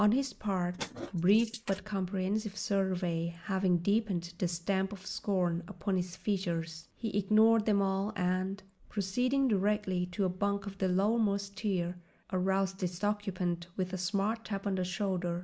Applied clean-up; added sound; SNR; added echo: neural mask model Resemble Enhance denoiser.